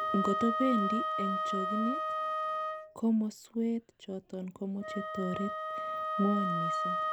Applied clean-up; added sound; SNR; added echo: none; Wind instrument, woodwind instrument; 1 dB; none.